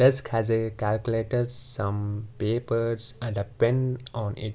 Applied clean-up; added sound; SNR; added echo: none; none; none; none.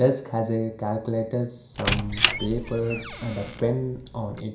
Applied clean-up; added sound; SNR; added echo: none; Squeak; 3 dB; reverberation time 0.5 s.